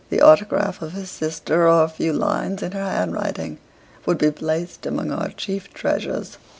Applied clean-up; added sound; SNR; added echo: none; none; none; none.